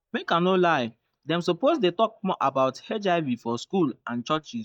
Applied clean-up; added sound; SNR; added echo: neural mask model DeepFilterNet 3.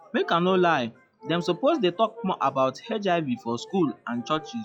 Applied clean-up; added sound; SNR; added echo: classical method log-MMSE.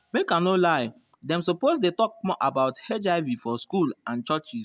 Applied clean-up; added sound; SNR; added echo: none; none; none; none.